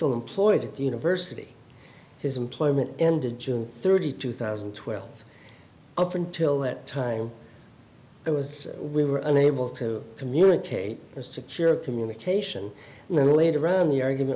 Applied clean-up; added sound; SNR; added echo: none; none; none; none.